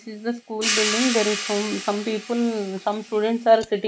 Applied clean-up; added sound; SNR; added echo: none; Hi-hat; 7 dB; none.